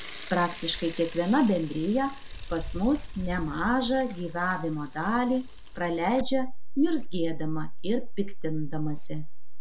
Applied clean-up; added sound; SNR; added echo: none; Mechanisms / Bicycle; 1 dB; none.